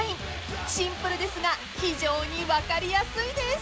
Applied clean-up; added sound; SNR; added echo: none; Hiss; 12 dB; none.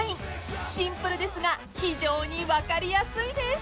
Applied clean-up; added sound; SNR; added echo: none; none; none; none.